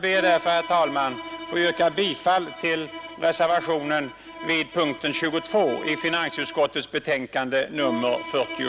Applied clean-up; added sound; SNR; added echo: none; Bowed string instrument; 12 dB; none.